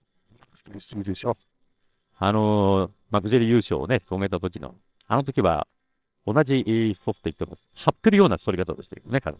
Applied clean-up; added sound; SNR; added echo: neural separator model SepFormer WHAMR!.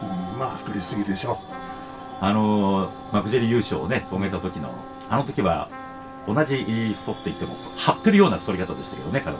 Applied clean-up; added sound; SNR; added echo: none; Trumpet; 16 dB; reverberation time 0.2 s.